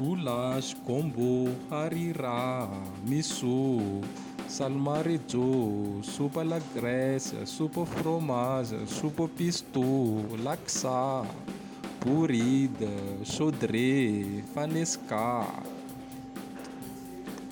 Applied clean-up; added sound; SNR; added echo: none; Organ + Drum / Drum kit; 12 dB; none.